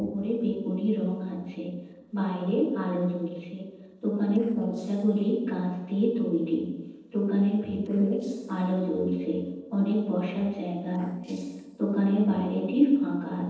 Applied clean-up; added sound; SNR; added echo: neural separator model SepFormer DNS4.